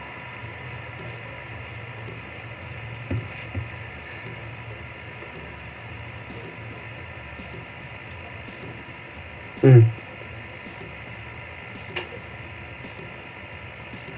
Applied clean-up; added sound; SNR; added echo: none; Drum kit; 19 dB; reverberation time 0.2 s.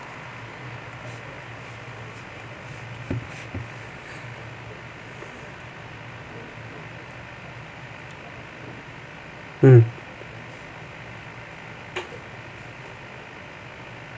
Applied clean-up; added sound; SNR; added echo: none; none; none; none.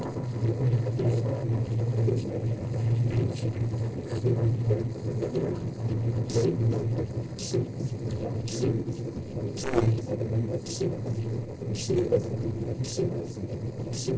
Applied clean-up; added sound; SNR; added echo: neural separator model SepFormer DNS4.